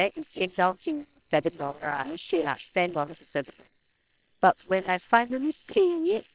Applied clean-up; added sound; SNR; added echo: neural separator model SepFormer WHAM!.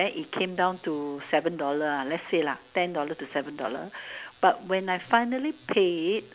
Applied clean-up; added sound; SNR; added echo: none; none; none; none.